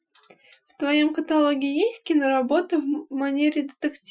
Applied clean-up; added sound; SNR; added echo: classical method Wiener filter.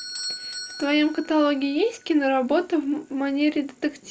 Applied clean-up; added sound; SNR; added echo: none; Bell / Doorbell; 15 dB; none.